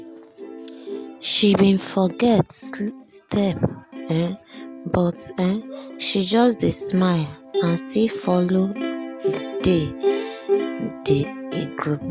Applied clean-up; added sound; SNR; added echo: none; Plucked string instrument; 8 dB; none.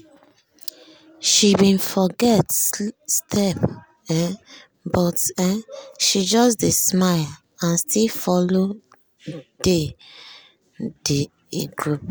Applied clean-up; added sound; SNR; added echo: none; none; none; none.